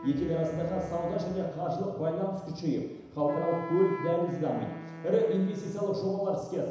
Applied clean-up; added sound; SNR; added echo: none; Wind instrument, woodwind instrument; 13 dB; reverberation time 1.0 s.